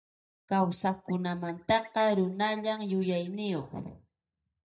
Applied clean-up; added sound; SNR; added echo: neural mask model DeepFilterNet 3.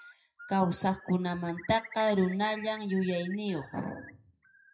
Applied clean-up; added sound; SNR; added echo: classical method WPE with log-MMSE.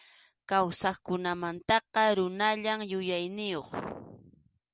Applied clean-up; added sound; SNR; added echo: none; none; none; none.